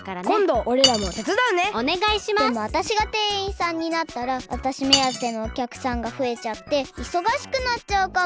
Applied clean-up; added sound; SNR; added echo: none; Cutlery, silverware; 6 dB; none.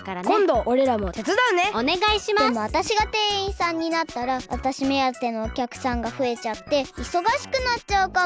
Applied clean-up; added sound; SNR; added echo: none; none; none; none.